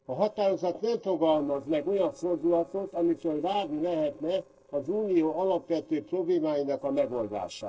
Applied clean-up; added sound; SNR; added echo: neural separator model SepFormer DNS4.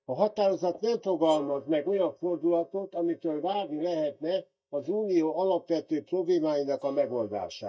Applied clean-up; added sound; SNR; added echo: neural mask model DeepFilterNet 3.